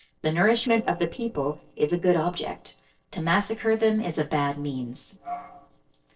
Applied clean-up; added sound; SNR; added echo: neural separator model SepFormer DNS4.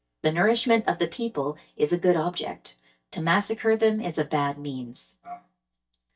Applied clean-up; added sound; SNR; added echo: neural mask model DeepFilterNet 3.